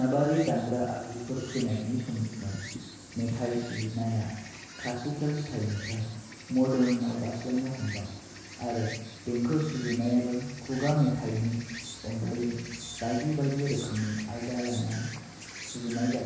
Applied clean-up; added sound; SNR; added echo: none; Insect; 14 dB; reverberation time 1.1 s.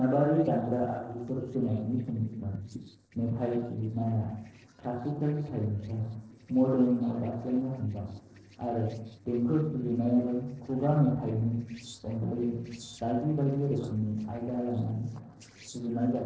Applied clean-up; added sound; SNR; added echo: neural separator model SepFormer DNS4.